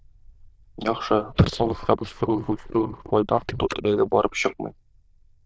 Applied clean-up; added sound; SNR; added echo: neural diffusion model UNIVERSE++.